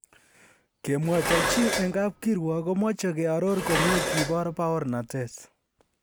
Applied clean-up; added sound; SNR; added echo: none; Dishes, pots, and pans; 3 dB; none.